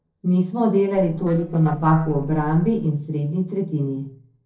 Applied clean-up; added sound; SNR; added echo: neural separator model SepFormer DNS4.